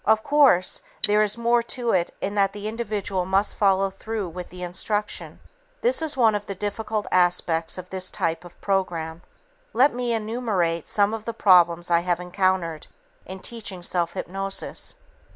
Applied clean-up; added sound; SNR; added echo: none; Cutlery, silverware; 14 dB; none.